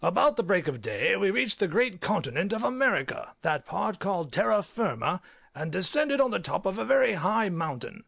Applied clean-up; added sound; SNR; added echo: none; none; none; none.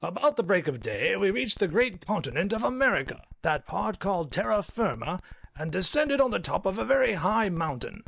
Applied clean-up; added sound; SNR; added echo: neural mask model DeepFilterNet 3.